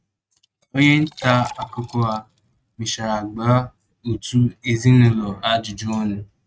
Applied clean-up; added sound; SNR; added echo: neural mask model RNNoise.